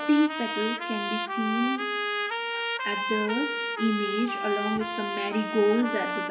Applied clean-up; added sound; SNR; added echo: none; Trumpet; 2 dB; reverberation time 0.9 s.